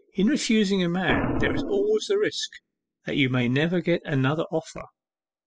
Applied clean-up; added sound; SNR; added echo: classical method spectral subtraction.